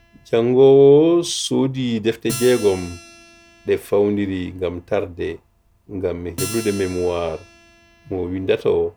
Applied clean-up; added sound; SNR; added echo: none; Acoustic guitar; 19 dB; none.